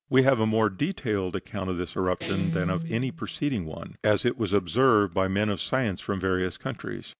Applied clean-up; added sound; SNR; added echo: none; Guitar; 10 dB; none.